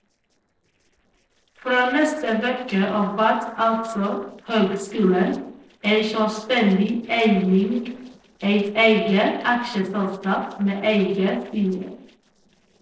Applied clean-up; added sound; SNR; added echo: neural separator model SepFormer DNS4.